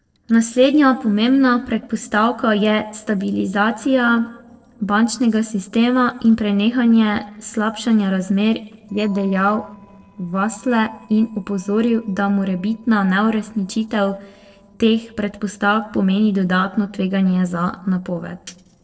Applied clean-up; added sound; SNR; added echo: neural separator model SepFormer DNS4.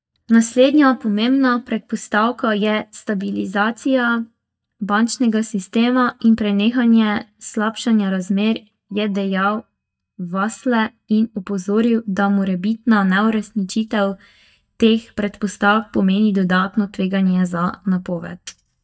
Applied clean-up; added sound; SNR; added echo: neural mask model DeepFilterNet 3.